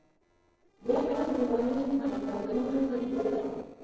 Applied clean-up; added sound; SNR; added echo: neural separator model SepFormer DNS4.